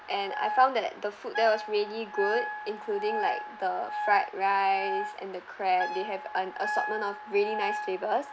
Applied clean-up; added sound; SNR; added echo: none; Wind instrument, woodwind instrument; 7 dB; none.